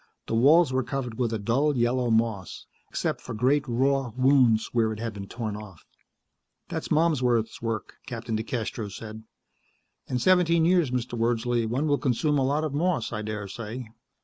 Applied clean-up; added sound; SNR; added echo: none; none; none; none.